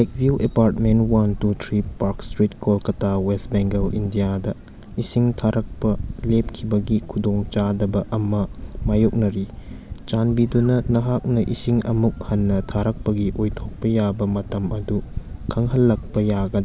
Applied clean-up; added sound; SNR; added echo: none; none; none; none.